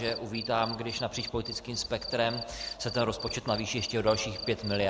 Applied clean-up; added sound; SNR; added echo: none; Cricket; 10 dB; none.